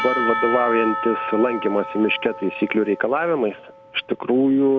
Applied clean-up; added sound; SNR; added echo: none; Church bell / Percussion; 7 dB; none.